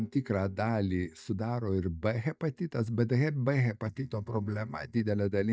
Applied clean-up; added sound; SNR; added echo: neural mask model DeepFilterNet 3.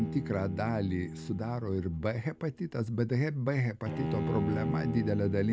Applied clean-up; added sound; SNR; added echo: none; Bowed string instrument; 6 dB; none.